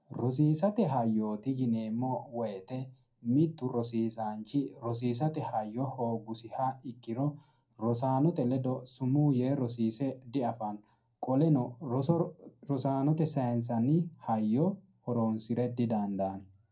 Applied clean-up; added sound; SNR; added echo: none; none; none; reverberation time 0.2 s.